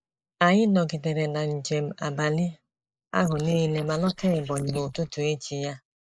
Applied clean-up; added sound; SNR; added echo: neural mask model Resemble Enhance denoiser.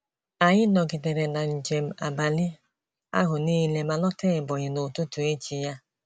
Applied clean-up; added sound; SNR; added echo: none; none; none; none.